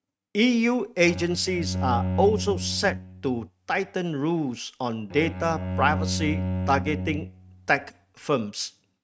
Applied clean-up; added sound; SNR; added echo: neural mask model RNNoise.